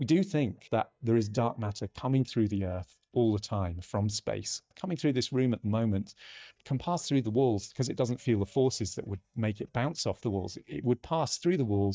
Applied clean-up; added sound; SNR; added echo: neural mask model DeepFilterNet 3.